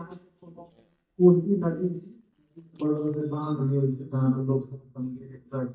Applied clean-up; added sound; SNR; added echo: neural mask model DeepFilterNet 3.